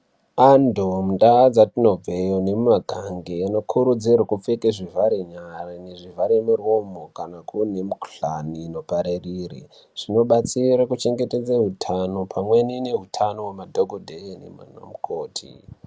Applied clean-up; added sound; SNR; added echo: none; none; none; none.